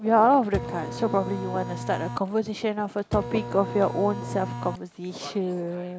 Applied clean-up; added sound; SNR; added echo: none; Printer; 7 dB; none.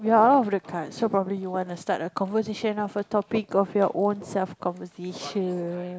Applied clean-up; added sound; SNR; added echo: none; none; none; none.